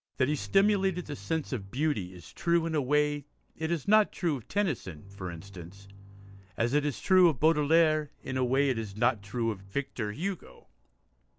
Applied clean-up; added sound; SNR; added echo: none; Bowed string instrument; 17 dB; none.